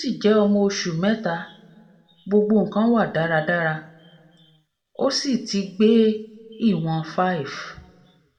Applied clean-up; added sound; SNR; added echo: none; none; none; reverberation time 1.0 s.